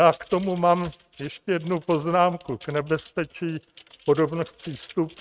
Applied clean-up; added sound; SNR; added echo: neural mask model RNNoise.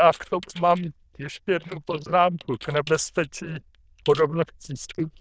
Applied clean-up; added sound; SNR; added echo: neural diffusion model UNIVERSE++.